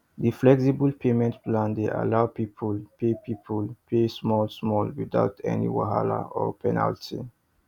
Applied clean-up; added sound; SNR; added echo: none; none; none; none.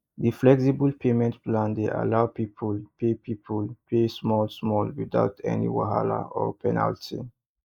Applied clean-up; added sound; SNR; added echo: neural mask model Resemble Enhance denoiser.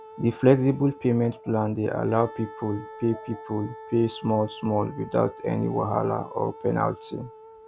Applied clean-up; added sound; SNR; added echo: none; Wind instrument, woodwind instrument; 18 dB; none.